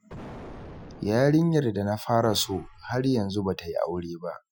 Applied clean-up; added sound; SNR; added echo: classical method Wiener filter.